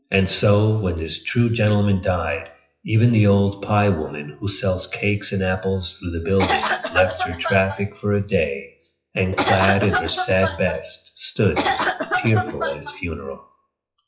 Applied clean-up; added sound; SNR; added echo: classical method WPE with log-MMSE.